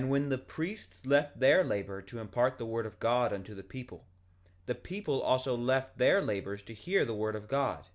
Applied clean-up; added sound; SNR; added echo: none; none; none; none.